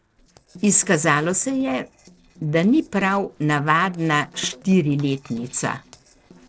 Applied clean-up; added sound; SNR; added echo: neural separator model SepFormer DNS4.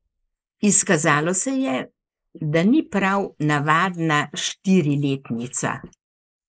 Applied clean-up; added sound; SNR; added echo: neural mask model Resemble Enhance denoiser.